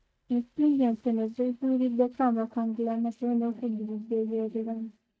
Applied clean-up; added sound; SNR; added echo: neural mask model DeepFilterNet 3.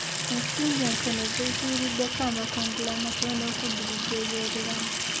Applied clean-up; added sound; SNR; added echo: none; Sink (filling or washing) / Water tap, faucet; -2 dB; none.